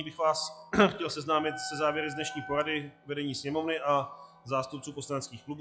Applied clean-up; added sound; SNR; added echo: classical method log-MMSE.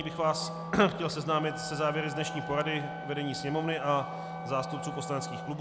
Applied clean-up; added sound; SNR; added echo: none; Wind instrument, woodwind instrument + Wind instrument, woodwind instrument; 8 dB; none.